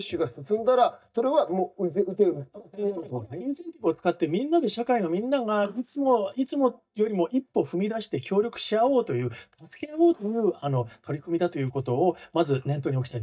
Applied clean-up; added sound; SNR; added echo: neural mask model DeepFilterNet 3.